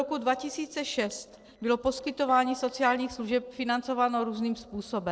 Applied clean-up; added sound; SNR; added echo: neural separator model SepFormer DNS4.